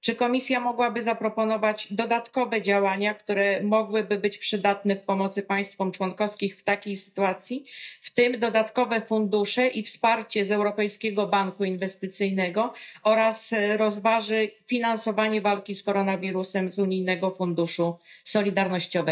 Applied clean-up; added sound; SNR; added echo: neural mask model DeepFilterNet 3.